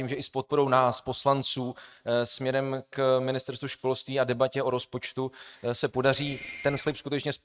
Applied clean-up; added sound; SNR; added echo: neural mask model RNNoise.